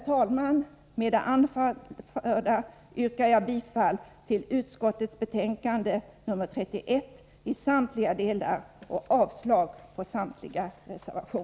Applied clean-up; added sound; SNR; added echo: none; none; none; none.